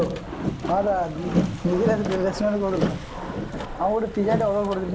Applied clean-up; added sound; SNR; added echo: none; Boat, Water vehicle; 4 dB; none.